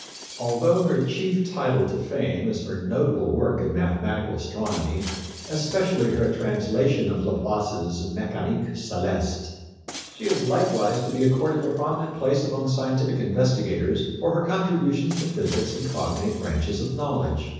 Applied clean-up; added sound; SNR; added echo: none; Shatter; 20 dB; reverberation time 1.1 s.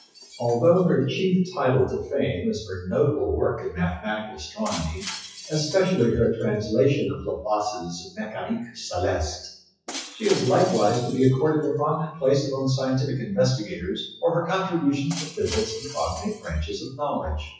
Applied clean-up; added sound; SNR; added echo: classical method WPE with log-MMSE.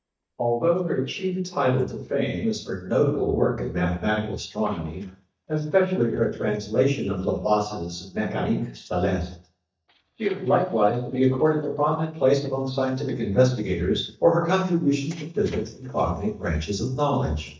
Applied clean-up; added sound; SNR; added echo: neural mask model DeepFilterNet 3.